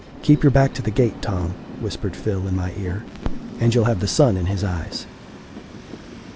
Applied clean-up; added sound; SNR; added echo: none; Crackle + Train; 11 dB; none.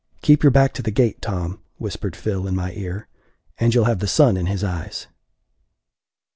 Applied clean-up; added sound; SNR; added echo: none; none; none; none.